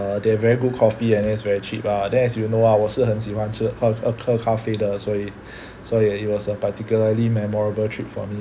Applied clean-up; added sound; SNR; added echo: none; none; none; none.